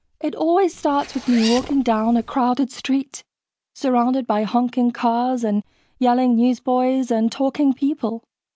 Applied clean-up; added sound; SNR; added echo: none; Zipper (clothing); 14 dB; none.